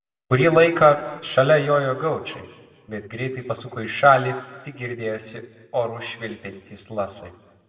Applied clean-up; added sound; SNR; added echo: none; none; none; reverberation time 1.2 s.